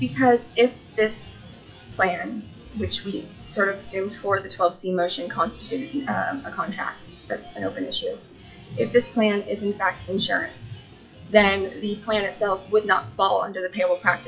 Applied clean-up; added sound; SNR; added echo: classical method WPE with log-MMSE.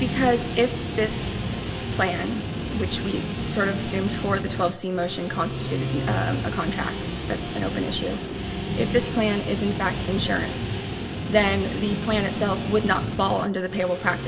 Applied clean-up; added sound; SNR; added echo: none; Guitar; 3 dB; reverberation time 1.0 s.